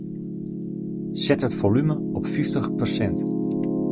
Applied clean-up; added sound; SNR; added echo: none; Piano; -1 dB; none.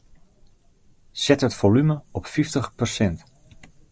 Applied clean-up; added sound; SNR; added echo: none; none; none; none.